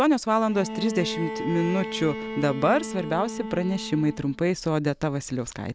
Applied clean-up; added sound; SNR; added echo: none; Bowed string instrument; 10 dB; none.